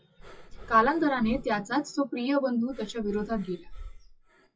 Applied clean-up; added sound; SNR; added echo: classical method WPE with log-MMSE.